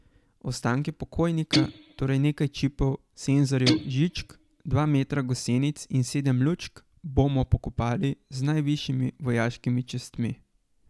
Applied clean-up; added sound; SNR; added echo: none; Guitar; 5 dB; none.